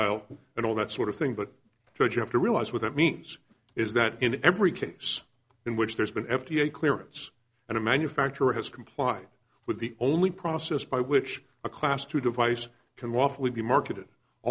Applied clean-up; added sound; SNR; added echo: none; none; none; none.